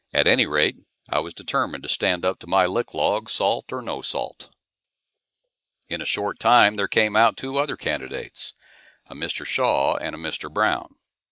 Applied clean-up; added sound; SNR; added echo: neural mask model Resemble Enhance denoiser.